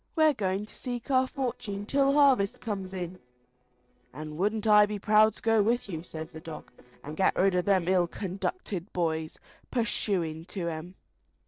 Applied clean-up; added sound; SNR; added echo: neural separator model SepFormer DNS4.